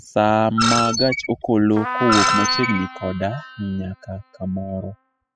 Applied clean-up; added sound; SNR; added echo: classical method spectral subtraction.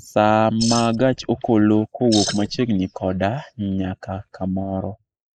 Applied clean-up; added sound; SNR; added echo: neural mask model Resemble Enhance denoiser.